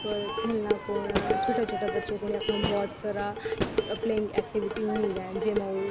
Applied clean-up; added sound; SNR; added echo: none; Crowd / Fireworks + Dishes, pots, and pans; 1 dB; none.